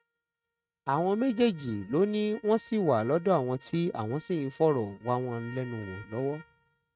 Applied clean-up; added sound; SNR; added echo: neural mask model RNNoise.